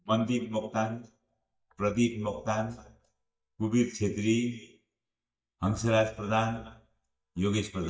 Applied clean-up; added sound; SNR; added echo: neural mask model DeepFilterNet 3.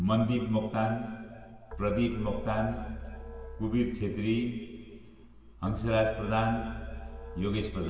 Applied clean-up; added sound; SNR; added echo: none; Keyboard (musical); 13 dB; reverberation time 2.3 s.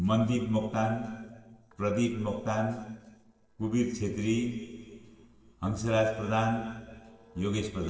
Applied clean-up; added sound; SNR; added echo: neural separator model SepFormer DNS4.